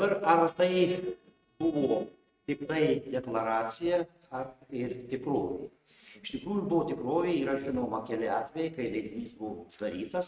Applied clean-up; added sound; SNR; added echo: neural mask model RNNoise.